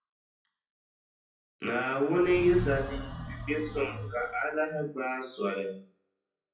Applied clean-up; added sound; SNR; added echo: classical method WPE with log-MMSE.